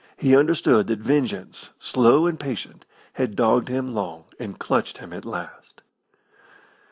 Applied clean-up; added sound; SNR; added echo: none; none; none; none.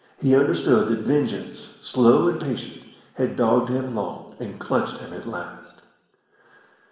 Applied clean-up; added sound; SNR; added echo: none; none; none; reverberation time 1.1 s.